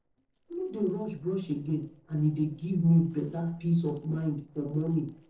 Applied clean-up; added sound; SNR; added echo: neural separator model SepFormer DNS4.